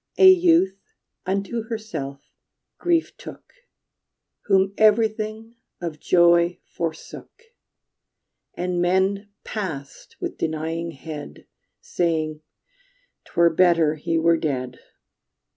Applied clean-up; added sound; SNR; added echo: none; none; none; none.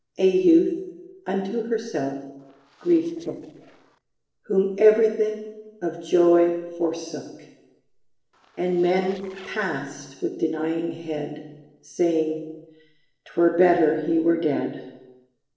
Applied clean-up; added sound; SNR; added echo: neural separator model SepFormer DNS4.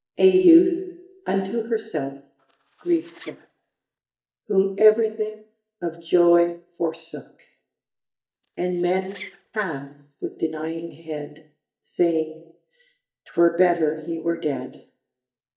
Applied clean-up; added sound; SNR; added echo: neural mask model DeepFilterNet 3.